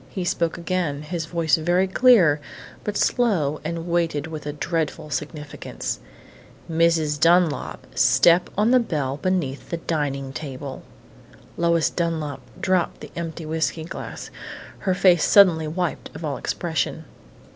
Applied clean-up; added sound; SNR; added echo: none; none; none; none.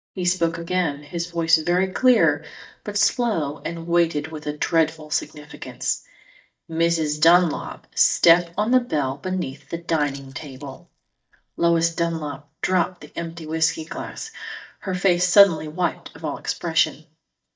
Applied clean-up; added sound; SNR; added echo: neural mask model DeepFilterNet 3.